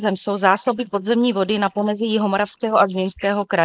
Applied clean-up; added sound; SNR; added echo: neural mask model Resemble Enhance denoiser.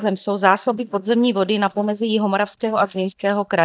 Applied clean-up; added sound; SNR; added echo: neural mask model DeepFilterNet 3.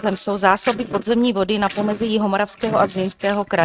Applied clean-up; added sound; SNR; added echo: neural mask model RNNoise.